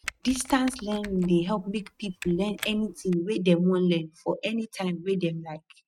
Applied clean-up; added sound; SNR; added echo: neural mask model RNNoise.